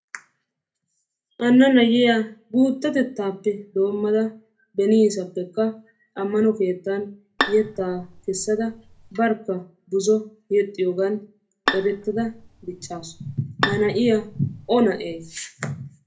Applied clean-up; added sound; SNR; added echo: none; Bowed string instrument; 9 dB; reverberation time 0.3 s.